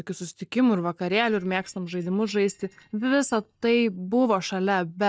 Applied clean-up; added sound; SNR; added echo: neural mask model DeepFilterNet 3.